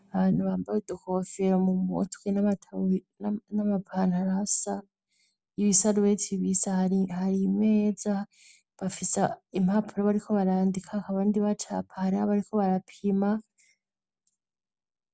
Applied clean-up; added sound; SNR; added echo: none; none; none; none.